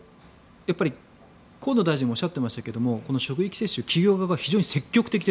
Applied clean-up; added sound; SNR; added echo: none; none; none; none.